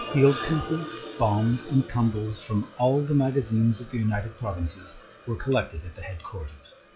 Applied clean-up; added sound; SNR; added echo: classical method log-MMSE.